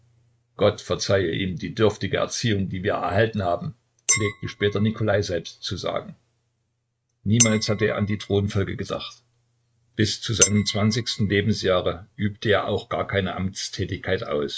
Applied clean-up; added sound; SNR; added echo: neural mask model RNNoise.